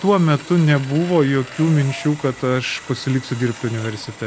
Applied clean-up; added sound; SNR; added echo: none; Sawing; 19 dB; none.